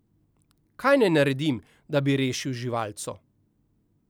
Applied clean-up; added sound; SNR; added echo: none; none; none; none.